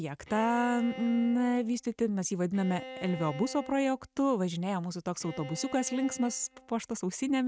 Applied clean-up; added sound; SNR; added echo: neural mask model RNNoise.